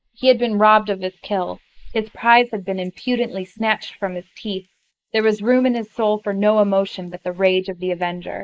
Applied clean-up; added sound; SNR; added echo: neural mask model Resemble Enhance denoiser.